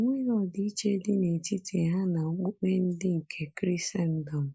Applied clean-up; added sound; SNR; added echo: neural mask model Resemble Enhance denoiser.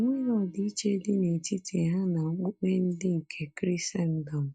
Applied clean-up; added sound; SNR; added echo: neural mask model DeepFilterNet 3.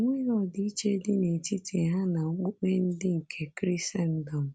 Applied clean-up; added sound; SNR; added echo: none; none; none; none.